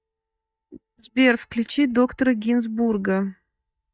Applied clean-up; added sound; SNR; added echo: neural mask model DeepFilterNet 3.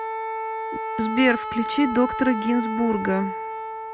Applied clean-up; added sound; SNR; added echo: none; Wind instrument, woodwind instrument; 5 dB; none.